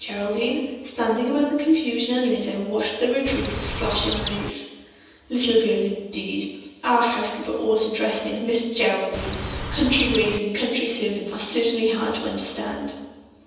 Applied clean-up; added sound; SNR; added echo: none; Chirp, tweet; 5 dB; reverberation time 1.1 s.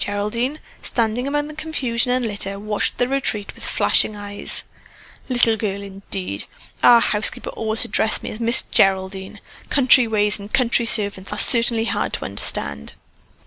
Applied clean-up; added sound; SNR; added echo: none; none; none; none.